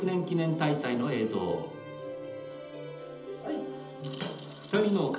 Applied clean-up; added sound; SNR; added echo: none; none; none; reverberation time 1.2 s.